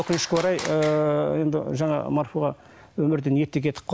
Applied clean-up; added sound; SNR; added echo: none; none; none; none.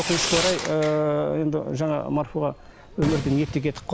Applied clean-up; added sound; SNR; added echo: none; Fireworks; 8 dB; none.